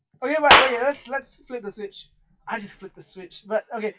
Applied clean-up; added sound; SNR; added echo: classical method WPE with log-MMSE.